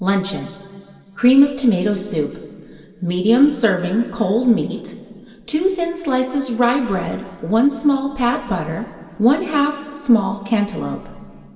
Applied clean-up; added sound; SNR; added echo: none; none; none; reverberation time 3.0 s.